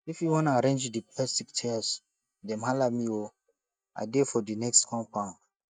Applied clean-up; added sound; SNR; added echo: neural mask model DeepFilterNet 3.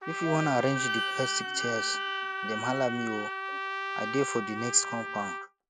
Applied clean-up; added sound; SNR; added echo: none; Trumpet + Wind instrument, woodwind instrument; 2 dB; none.